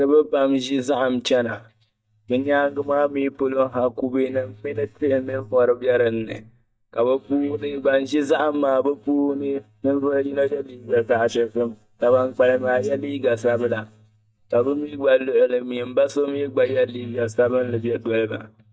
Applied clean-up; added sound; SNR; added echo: neural mask model DeepFilterNet 3.